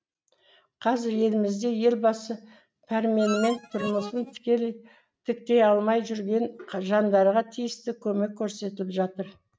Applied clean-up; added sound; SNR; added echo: neural mask model RNNoise.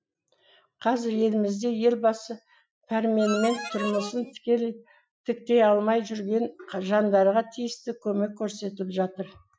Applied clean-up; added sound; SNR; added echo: classical method Wiener filter.